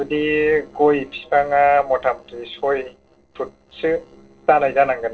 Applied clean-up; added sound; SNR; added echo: neural separator model SepFormer DNS4.